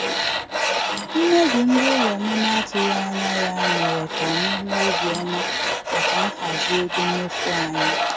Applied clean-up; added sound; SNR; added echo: none; Tools; -1 dB; none.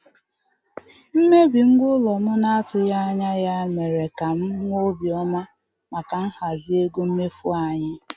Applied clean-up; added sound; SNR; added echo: none; none; none; none.